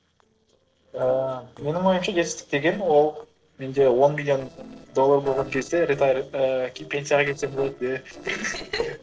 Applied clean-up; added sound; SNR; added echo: neural separator model SepFormer DNS4.